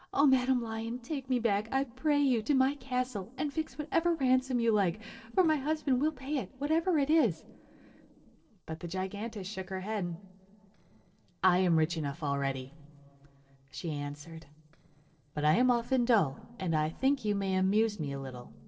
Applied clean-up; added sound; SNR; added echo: neural separator model SepFormer DNS4.